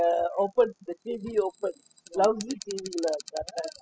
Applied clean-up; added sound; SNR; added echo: classical method spectral subtraction.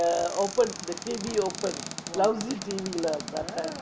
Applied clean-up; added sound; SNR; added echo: none; Cupboard open or close; 10 dB; none.